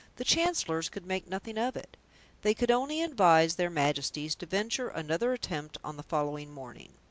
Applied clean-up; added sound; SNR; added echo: none; none; none; none.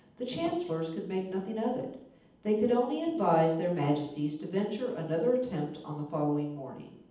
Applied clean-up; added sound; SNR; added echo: none; none; none; reverberation time 0.8 s.